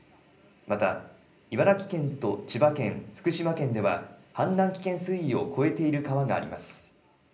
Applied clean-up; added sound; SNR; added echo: none; none; none; reverberation time 0.5 s.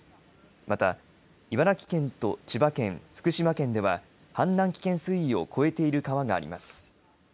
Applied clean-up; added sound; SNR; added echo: none; none; none; none.